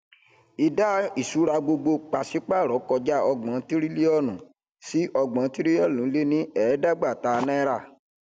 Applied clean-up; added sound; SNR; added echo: none; none; none; none.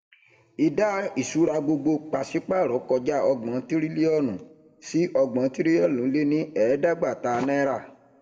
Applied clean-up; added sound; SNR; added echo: none; none; none; reverberation time 0.6 s.